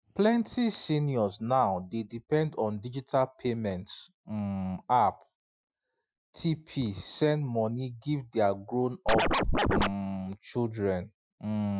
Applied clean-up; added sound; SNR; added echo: classical method Wiener filter.